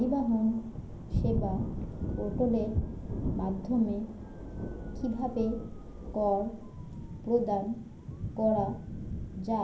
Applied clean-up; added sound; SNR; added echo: none; Thunder / Rain; 4 dB; reverberation time 0.6 s.